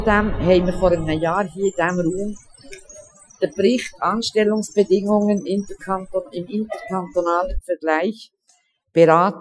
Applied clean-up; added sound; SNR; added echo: classical method Wiener filter.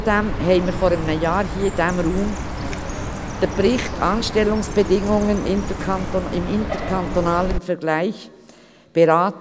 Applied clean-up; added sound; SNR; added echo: none; Chirp, tweet; 6 dB; none.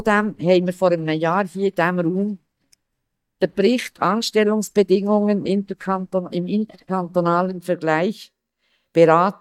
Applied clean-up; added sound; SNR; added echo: neural mask model DeepFilterNet 3.